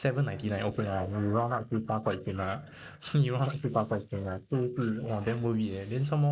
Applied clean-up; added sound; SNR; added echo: neural mask model Resemble Enhance denoiser.